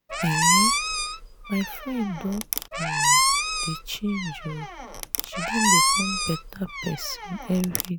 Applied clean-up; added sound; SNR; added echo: none; Squeak; -5 dB; none.